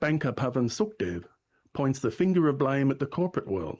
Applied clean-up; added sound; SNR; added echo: neural mask model Resemble Enhance denoiser.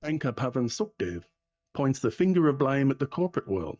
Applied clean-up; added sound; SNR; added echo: neural mask model DeepFilterNet 3.